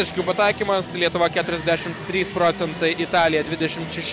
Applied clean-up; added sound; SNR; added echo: none; Piano; 19 dB; none.